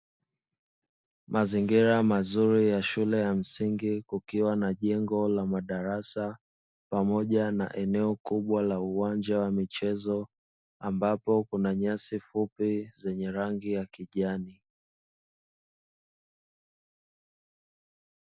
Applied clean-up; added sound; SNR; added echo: none; none; none; none.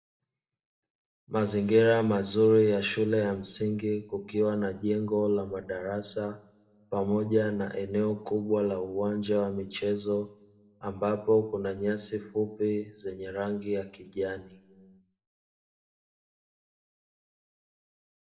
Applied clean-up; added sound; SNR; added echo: none; none; none; reverberation time 0.7 s.